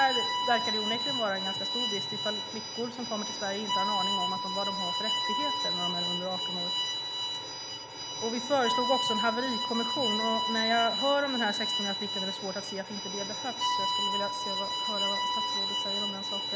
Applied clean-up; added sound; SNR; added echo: none; Bowed string instrument; -2 dB; none.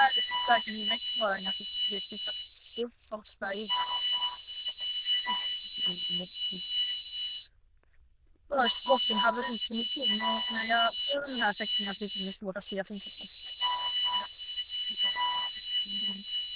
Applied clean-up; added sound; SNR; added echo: neural diffusion model UNIVERSE++.